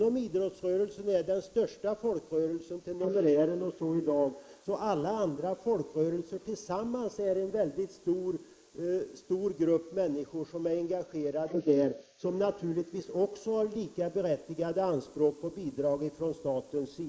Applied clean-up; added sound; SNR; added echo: neural mask model Resemble Enhance denoiser.